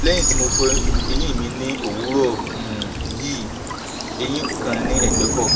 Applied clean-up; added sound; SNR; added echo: none; Stream / Bird vocalization, bird call, bird song; -3 dB; reverberation time 1.5 s.